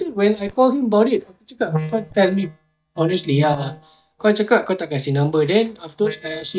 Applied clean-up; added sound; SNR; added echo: neural mask model DeepFilterNet 3.